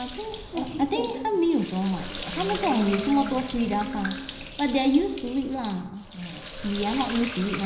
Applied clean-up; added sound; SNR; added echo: none; Sink (filling or washing); 11 dB; reverberation time 0.9 s.